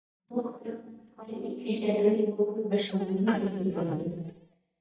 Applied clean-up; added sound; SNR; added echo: neural mask model DeepFilterNet 3.